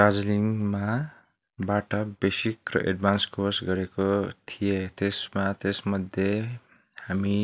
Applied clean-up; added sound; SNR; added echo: none; none; none; none.